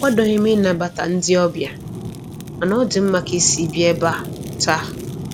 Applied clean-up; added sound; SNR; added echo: none; Fire; 11 dB; none.